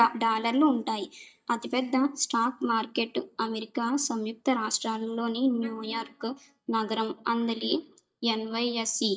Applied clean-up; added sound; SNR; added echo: neural mask model DeepFilterNet 3.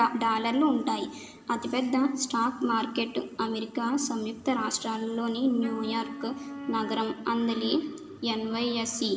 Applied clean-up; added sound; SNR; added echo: none; Wind instrument, woodwind instrument; 12 dB; reverberation time 2.2 s.